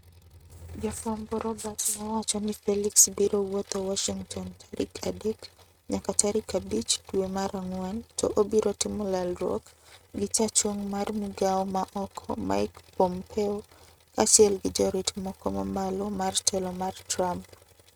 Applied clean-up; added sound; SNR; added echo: neural mask model RNNoise.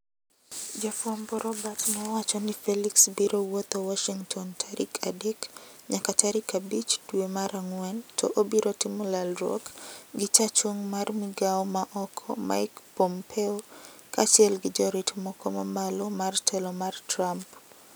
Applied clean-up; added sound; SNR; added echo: none; none; none; none.